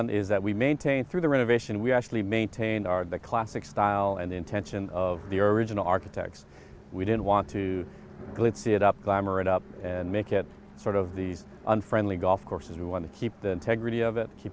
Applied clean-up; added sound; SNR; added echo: none; none; none; none.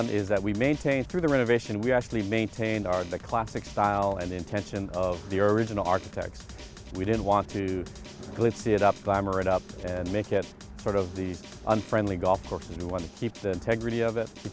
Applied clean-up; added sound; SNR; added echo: none; Drum; 17 dB; none.